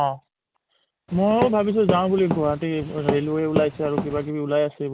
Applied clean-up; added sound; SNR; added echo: none; Walk, footsteps; 5 dB; none.